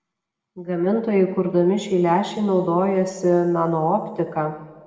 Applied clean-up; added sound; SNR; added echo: none; none; none; reverberation time 1.8 s.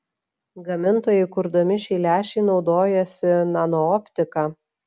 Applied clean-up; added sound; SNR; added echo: none; none; none; none.